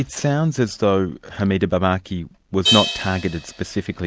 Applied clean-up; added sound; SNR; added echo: none; Crash cymbal; 8 dB; none.